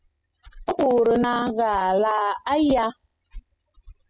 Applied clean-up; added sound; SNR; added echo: classical method spectral subtraction.